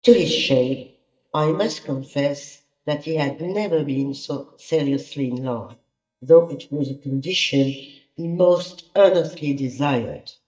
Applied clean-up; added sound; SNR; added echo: neural mask model DeepFilterNet 3.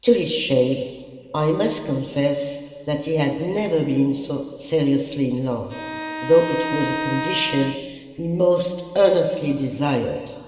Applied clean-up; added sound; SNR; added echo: none; Bowed string instrument; 8 dB; reverberation time 2.1 s.